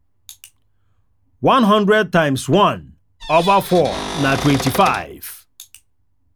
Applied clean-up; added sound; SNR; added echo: none; Cupboard open or close / Door; 9 dB; none.